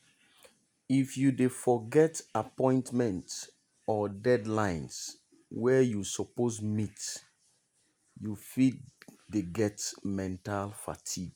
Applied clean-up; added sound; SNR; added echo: none; none; none; none.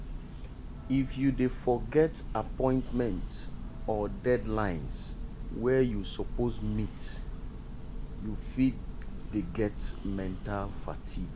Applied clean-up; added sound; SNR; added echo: none; Church bell; 5 dB; none.